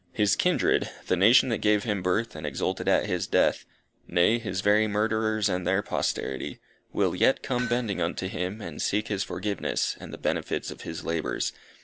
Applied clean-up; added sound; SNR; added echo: none; Hammer; 15 dB; none.